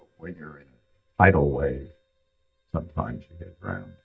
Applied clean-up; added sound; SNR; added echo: neural mask model DeepFilterNet 3.